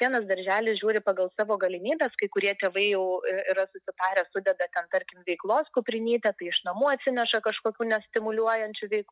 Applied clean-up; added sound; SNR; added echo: none; none; none; none.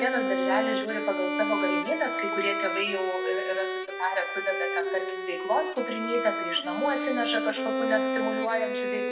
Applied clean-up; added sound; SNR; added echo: none; Bowed string instrument; 0 dB; reverberation time 0.5 s.